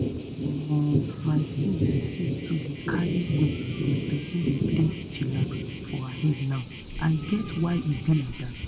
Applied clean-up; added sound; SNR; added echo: none; Thunder; 1 dB; none.